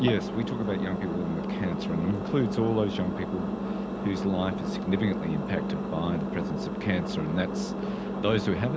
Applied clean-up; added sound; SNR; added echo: none; Engine; 1 dB; none.